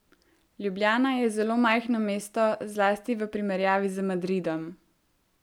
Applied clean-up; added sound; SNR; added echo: none; none; none; none.